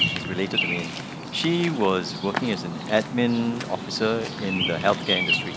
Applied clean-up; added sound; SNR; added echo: none; Bird vocalization, bird call, bird song; 3 dB; none.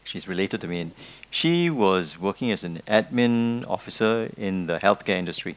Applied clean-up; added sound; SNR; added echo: none; none; none; none.